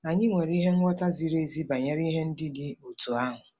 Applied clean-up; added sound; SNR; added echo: none; none; none; none.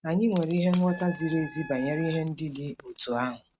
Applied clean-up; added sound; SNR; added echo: neural mask model RNNoise.